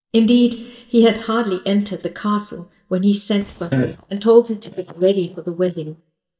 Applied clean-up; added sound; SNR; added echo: neural mask model DeepFilterNet 3.